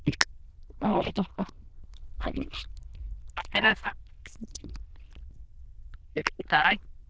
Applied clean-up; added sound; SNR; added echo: neural diffusion model UNIVERSE++.